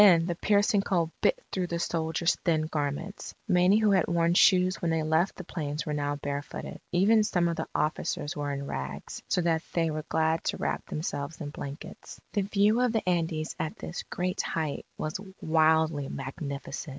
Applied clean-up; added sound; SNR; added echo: none; none; none; none.